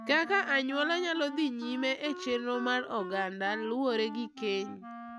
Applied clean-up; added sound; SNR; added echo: none; Wind instrument, woodwind instrument; 12 dB; none.